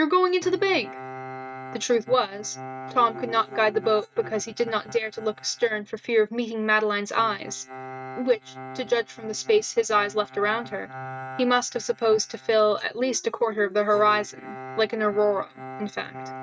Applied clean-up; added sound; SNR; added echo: neural mask model RNNoise.